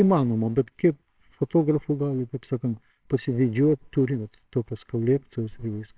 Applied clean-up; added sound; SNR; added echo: neural separator model SepFormer WHAMR!.